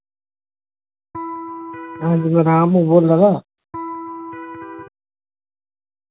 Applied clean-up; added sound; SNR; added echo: none; Electric guitar; 11 dB; none.